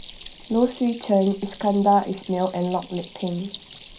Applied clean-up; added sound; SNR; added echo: none; Stream; 8 dB; reverberation time 0.3 s.